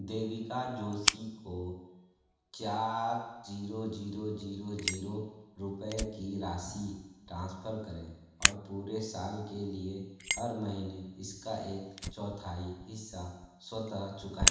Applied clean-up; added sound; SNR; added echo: none; Fire; 0 dB; reverberation time 1.1 s.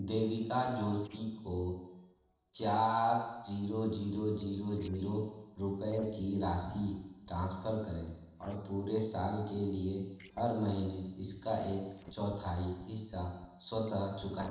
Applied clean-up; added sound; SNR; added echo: neural separator model SepFormer DNS4.